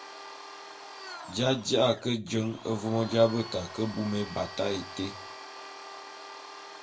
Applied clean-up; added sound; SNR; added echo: none; Domestic sounds, home sounds; 13 dB; reverberation time 0.2 s.